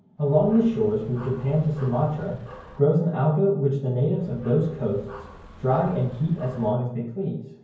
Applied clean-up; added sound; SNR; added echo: none; Dog; 20 dB; reverberation time 0.9 s.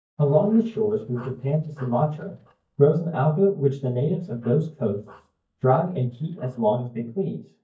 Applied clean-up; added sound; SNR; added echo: neural mask model DeepFilterNet 3.